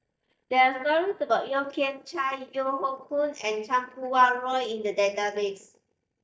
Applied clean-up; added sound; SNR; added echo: neural mask model DeepFilterNet 3.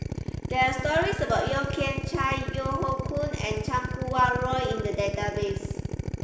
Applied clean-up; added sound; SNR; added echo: none; Drill; 3 dB; reverberation time 1.0 s.